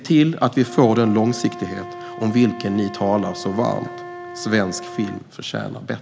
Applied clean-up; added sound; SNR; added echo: none; Wind instrument, woodwind instrument; 14 dB; none.